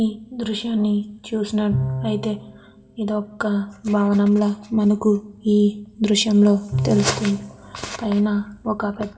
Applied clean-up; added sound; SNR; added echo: none; Bowed string instrument; 12 dB; reverberation time 1.2 s.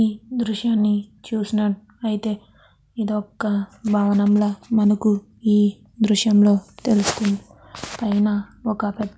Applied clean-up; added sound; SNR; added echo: none; none; none; none.